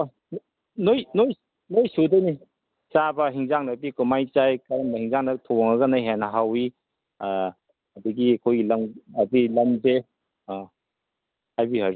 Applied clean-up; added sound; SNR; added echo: none; none; none; none.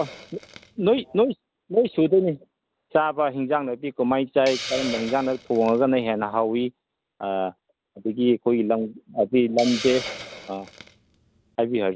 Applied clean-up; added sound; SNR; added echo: none; Hiss; 17 dB; none.